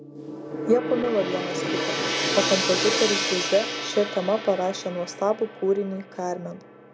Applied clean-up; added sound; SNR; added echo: none; Gong; 3 dB; none.